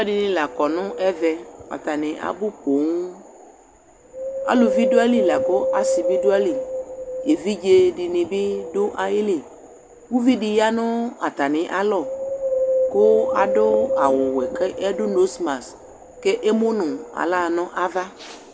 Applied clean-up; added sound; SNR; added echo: none; Wind; 5 dB; none.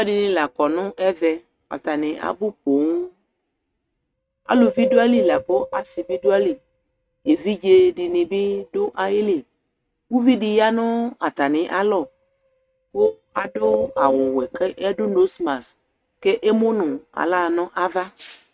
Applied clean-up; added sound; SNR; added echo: neural mask model RNNoise.